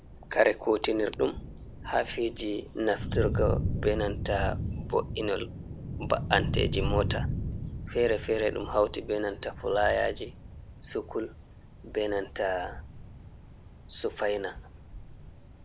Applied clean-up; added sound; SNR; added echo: none; Thunder; 5 dB; none.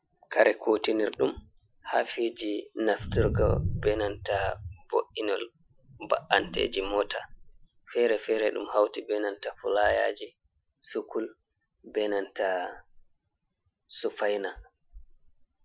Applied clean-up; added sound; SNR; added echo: classical method Wiener filter.